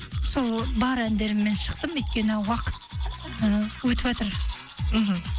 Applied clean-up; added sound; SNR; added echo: none; Domestic sounds, home sounds; 18 dB; none.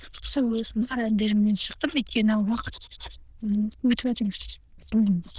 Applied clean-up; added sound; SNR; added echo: neural diffusion model UNIVERSE++.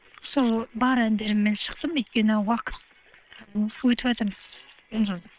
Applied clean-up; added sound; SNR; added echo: neural separator model SepFormer WHAM!.